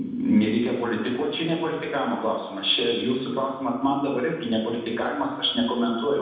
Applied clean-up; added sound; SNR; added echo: none; none; none; reverberation time 1.0 s.